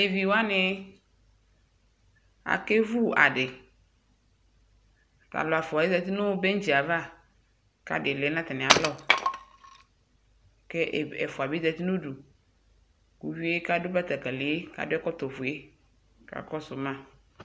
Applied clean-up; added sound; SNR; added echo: none; Wood; -3 dB; none.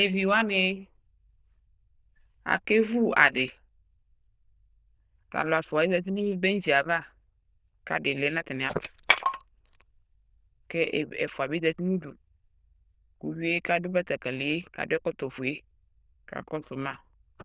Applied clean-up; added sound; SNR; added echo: neural diffusion model UNIVERSE++.